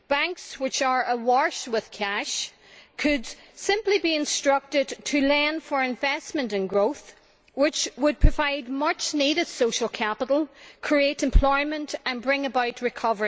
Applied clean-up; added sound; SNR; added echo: none; none; none; none.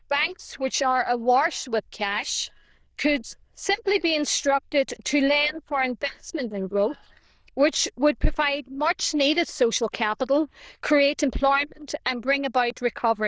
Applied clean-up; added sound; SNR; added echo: neural diffusion model UNIVERSE++.